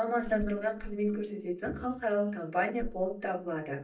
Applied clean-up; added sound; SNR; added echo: neural mask model DeepFilterNet 3.